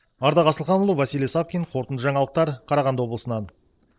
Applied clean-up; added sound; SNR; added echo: neural separator model SepFormer DNS4.